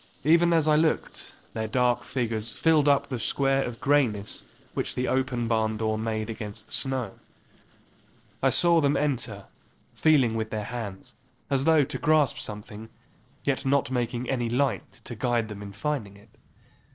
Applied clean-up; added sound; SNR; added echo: neural separator model SepFormer DNS4.